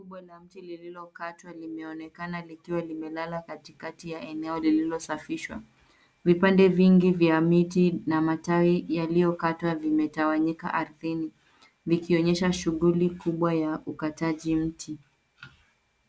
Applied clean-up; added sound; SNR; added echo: none; none; none; none.